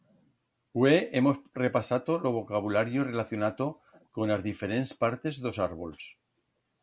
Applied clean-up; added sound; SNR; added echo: none; none; none; none.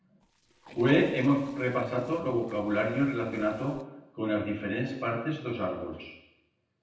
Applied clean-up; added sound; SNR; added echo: neural separator model SepFormer DNS4.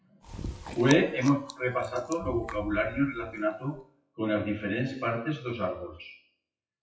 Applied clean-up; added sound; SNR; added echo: classical method WPE with log-MMSE.